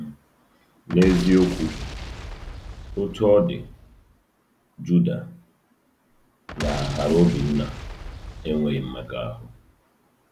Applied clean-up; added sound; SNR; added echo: none; Boom; 9 dB; none.